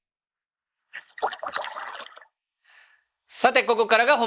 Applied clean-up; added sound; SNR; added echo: neural mask model Resemble Enhance denoiser.